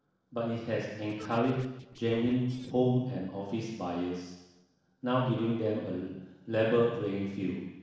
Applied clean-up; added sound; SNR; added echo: neural separator model SepFormer DNS4.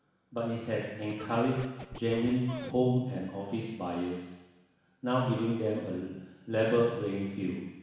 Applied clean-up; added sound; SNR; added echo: none; Scratching (performance technique); 13 dB; reverberation time 1.1 s.